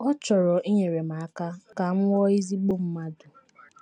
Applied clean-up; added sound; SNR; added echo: none; none; none; none.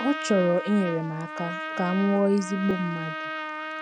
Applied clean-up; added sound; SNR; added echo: none; Trumpet; 8 dB; none.